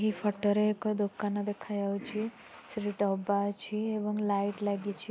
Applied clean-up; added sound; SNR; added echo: none; none; none; none.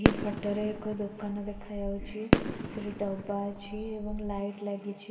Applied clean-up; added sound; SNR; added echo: none; Fireworks; -3 dB; reverberation time 2.0 s.